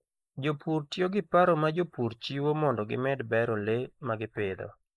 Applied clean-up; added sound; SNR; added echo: neural mask model Resemble Enhance denoiser.